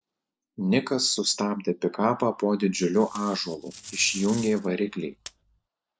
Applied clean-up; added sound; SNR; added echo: neural separator model SepFormer DNS4.